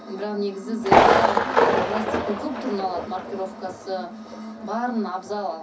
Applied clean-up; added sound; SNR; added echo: none; Thunder; -4 dB; reverberation time 0.3 s.